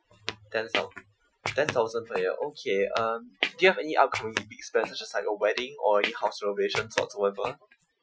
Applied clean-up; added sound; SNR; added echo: classical method Wiener filter.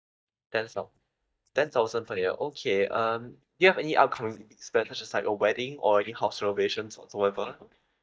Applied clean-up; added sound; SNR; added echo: neural mask model DeepFilterNet 3.